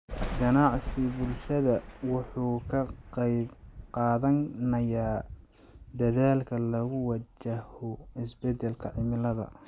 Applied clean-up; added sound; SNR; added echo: none; Thunder; 13 dB; none.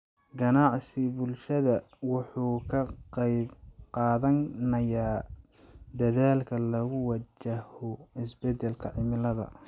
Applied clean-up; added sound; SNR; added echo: none; none; none; none.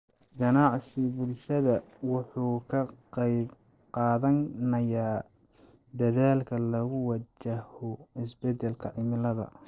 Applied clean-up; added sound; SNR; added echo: neural separator model SepFormer DNS4.